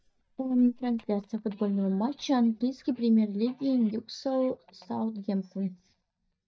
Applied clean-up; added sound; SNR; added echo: neural mask model DeepFilterNet 3.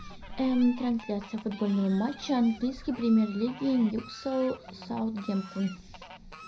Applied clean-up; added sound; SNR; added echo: none; Fowl; 18 dB; reverberation time 0.4 s.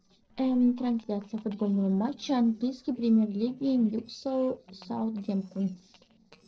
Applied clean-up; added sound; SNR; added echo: neural separator model SepFormer DNS4.